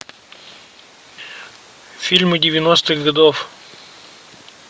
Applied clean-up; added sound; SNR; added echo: none; none; none; none.